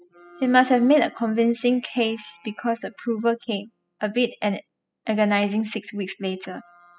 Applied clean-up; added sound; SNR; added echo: classical method spectral subtraction.